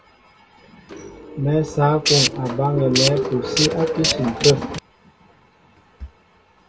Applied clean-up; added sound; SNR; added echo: none; Tools; 0 dB; reverberation time 0.2 s.